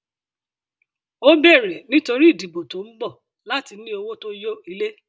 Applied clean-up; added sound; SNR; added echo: none; none; none; none.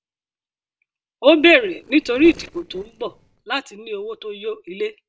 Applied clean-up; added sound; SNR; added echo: neural separator model SepFormer DNS4.